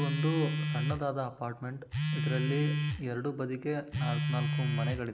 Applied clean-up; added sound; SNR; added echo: none; Telephone; -2 dB; none.